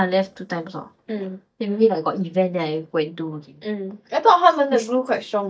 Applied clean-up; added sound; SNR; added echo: neural mask model DeepFilterNet 3.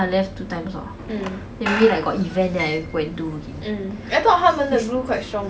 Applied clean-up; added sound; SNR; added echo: none; Squeak / Screech; 11 dB; none.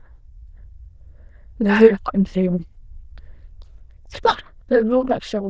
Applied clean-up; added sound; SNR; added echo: neural diffusion model UNIVERSE++.